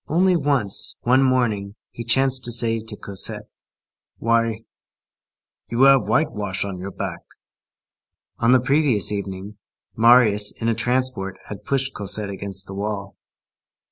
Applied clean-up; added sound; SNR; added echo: none; none; none; none.